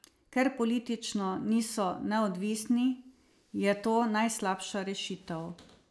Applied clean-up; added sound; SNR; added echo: none; none; none; none.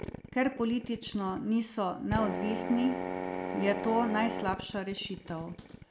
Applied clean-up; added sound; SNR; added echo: none; Drill; 6 dB; none.